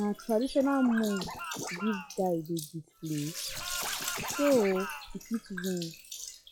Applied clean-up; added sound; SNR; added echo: classical method log-MMSE.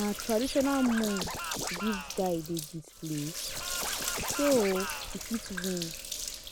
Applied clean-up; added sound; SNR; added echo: none; Scratching (performance technique) + Sink (filling or washing); 4 dB; none.